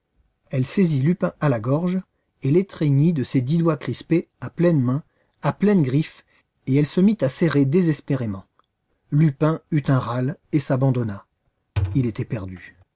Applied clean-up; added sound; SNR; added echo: none; Thump, thud; 8 dB; none.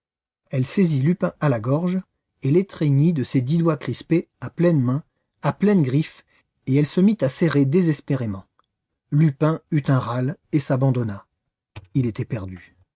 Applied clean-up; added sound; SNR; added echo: neural mask model RNNoise.